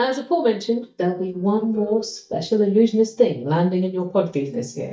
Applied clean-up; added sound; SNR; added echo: neural mask model DeepFilterNet 3.